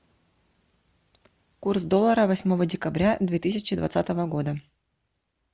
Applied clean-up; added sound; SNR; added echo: none; none; none; none.